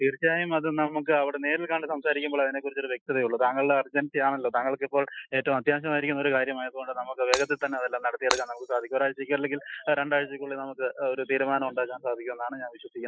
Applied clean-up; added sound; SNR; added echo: classical method Wiener filter.